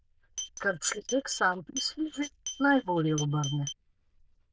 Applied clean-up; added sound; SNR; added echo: neural diffusion model UNIVERSE++.